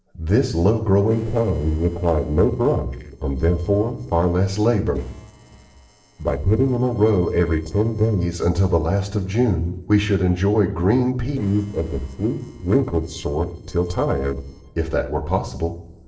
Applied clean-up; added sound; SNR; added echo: neural separator model SepFormer DNS4.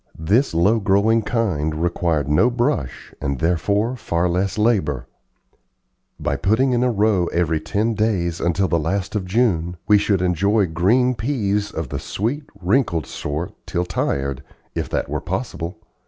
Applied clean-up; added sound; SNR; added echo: none; none; none; none.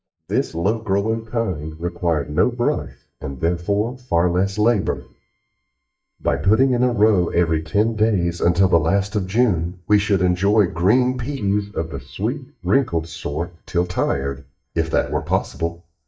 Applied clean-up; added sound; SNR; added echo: neural mask model DeepFilterNet 3.